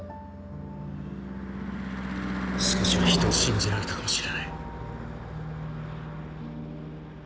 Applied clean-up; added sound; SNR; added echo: none; Car passing by / Engine / Truck; 0 dB; none.